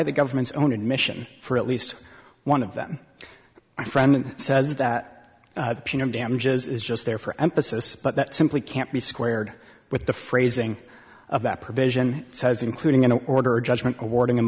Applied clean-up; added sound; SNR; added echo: none; none; none; none.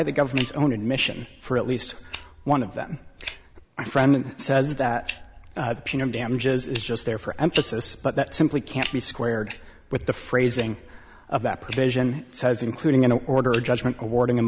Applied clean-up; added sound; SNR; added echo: none; Fire; 10 dB; none.